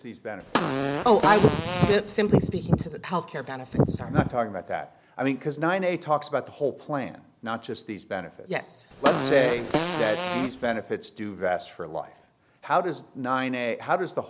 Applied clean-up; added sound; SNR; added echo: none; Wind + Fart; -1 dB; none.